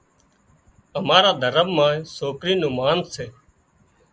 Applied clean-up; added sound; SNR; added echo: none; none; none; none.